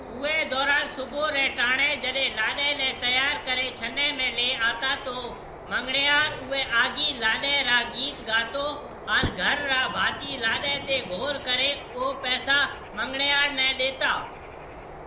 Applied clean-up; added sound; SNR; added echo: none; Fire + Bird; 13 dB; none.